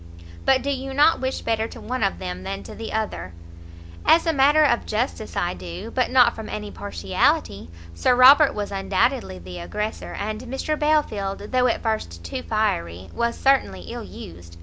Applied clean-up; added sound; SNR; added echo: none; none; none; none.